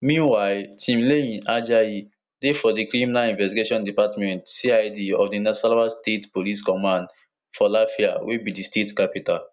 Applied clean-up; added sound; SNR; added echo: none; none; none; none.